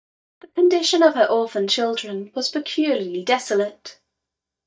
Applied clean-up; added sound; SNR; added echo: neural mask model DeepFilterNet 3.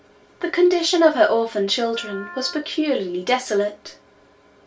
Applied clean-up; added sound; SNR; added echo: none; Wind instrument, woodwind instrument; 19 dB; reverberation time 0.2 s.